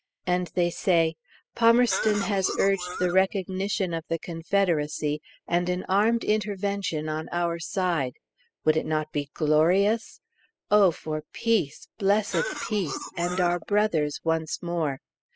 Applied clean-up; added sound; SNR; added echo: classical method spectral subtraction.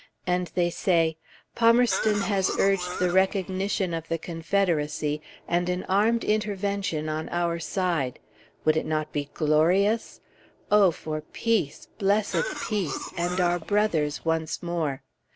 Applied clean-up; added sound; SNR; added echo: none; Cough; 9 dB; none.